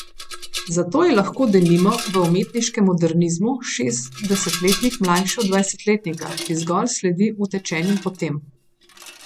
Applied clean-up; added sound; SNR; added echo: none; Rattle; 13 dB; none.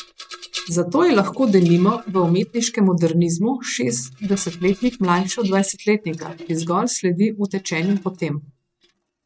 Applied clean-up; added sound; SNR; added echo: neural mask model RNNoise.